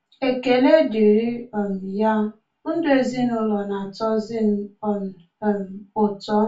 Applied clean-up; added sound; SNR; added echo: none; none; none; reverberation time 0.2 s.